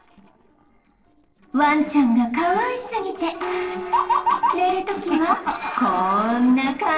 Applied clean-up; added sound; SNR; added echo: neural separator model SepFormer DNS4.